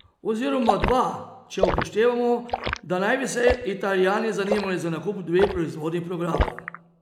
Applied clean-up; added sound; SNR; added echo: none; Liquid; 6 dB; none.